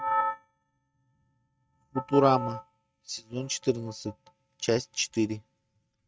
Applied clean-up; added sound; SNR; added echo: neural mask model RNNoise.